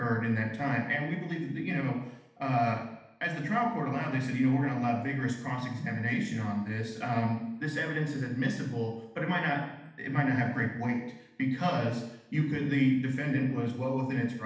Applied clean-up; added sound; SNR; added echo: none; none; none; reverberation time 0.8 s.